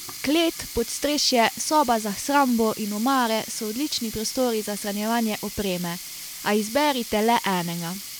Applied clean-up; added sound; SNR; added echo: none; Sink (filling or washing); 12 dB; none.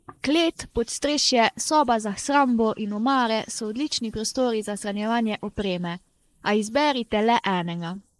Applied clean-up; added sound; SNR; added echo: neural mask model Resemble Enhance denoiser.